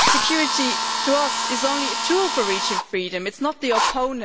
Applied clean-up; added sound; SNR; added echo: none; Drill; 0 dB; none.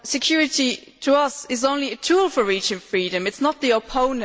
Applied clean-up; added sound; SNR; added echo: none; none; none; none.